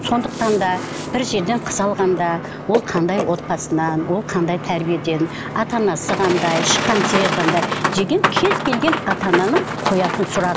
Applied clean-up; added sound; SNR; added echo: none; Boat, Water vehicle; 3 dB; none.